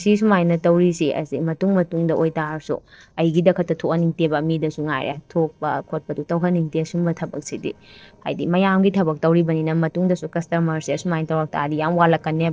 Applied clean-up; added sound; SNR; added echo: neural separator model SepFormer DNS4.